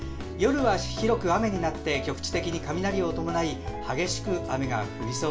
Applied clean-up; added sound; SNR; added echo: none; none; none; reverberation time 0.3 s.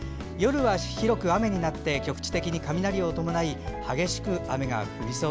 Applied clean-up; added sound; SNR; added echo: none; none; none; none.